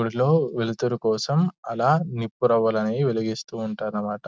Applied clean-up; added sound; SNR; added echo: none; none; none; none.